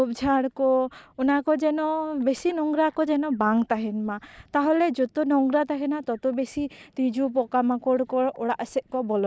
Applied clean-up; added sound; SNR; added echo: neural mask model Resemble Enhance denoiser.